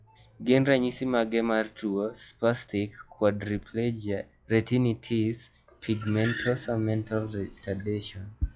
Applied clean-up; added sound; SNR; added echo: classical method log-MMSE.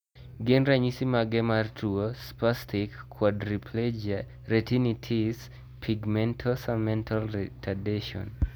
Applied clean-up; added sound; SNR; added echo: none; none; none; none.